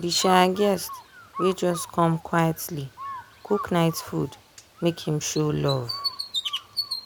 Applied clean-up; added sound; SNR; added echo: none; Bird; 10 dB; none.